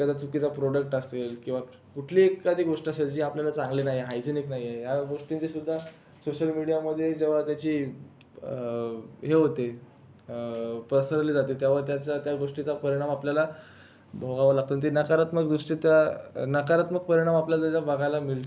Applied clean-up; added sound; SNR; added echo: none; none; none; none.